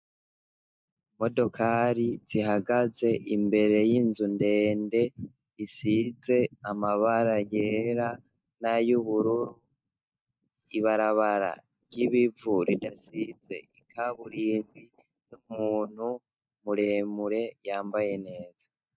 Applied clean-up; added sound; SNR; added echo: neural mask model DeepFilterNet 3.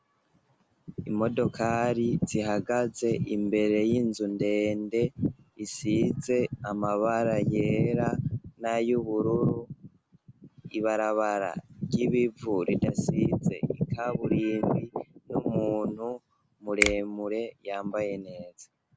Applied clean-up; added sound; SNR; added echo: none; Finger snapping; 5 dB; none.